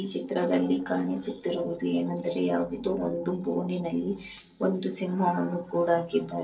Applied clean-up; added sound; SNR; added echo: neural separator model SepFormer DNS4.